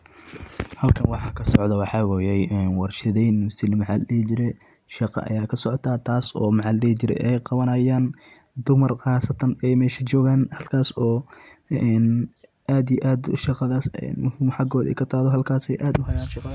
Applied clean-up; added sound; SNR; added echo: none; none; none; none.